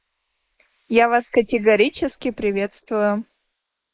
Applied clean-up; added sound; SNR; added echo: neural mask model Resemble Enhance denoiser.